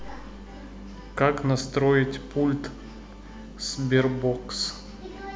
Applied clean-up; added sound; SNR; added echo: none; none; none; none.